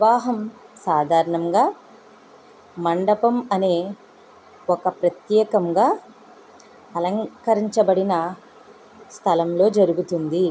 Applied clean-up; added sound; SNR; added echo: none; none; none; none.